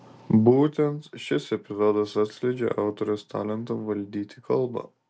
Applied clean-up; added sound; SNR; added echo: none; none; none; none.